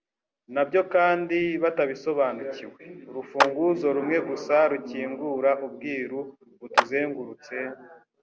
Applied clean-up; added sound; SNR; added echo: none; Clapping; 3 dB; none.